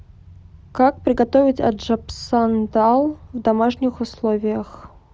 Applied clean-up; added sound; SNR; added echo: none; none; none; none.